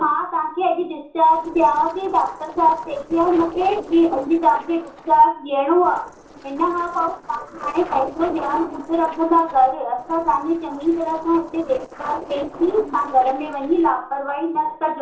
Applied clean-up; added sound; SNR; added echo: neural separator model SepFormer DNS4.